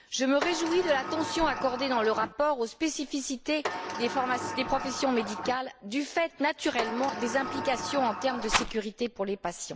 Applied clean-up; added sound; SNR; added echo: none; Rattle + Sliding door; 6 dB; none.